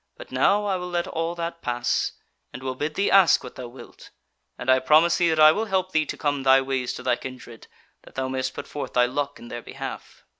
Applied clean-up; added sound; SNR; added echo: none; none; none; none.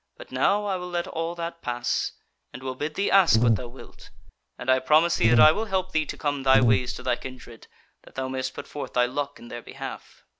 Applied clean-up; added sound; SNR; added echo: none; Buzz; -2 dB; none.